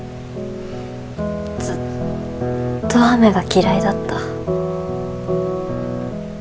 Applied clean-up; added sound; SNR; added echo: none; none; none; none.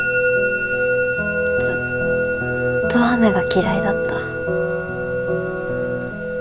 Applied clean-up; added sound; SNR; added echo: none; Musical instrument; -2 dB; none.